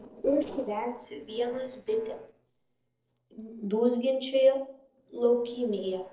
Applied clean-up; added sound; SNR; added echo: neural separator model SepFormer DNS4.